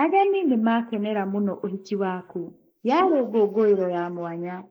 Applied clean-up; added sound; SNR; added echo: neural mask model Resemble Enhance denoiser.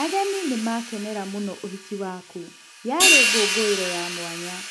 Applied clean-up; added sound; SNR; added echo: none; Hi-hat; -3 dB; none.